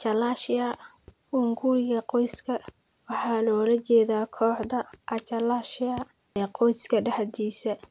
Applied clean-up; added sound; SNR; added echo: none; none; none; none.